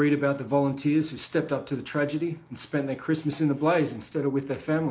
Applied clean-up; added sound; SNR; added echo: none; none; none; none.